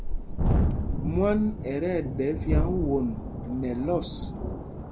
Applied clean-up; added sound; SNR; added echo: none; Thunderstorm; -1 dB; none.